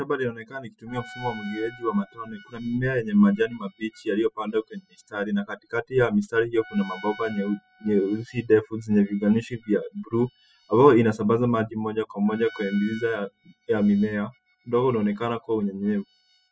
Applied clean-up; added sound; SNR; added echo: classical method spectral subtraction.